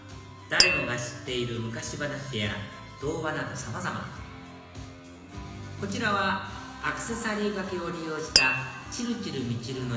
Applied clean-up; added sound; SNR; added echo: none; Tap; -2 dB; reverberation time 1.0 s.